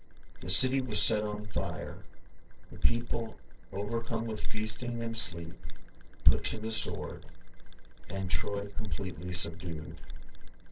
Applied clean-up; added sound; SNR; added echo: neural separator model SepFormer DNS4.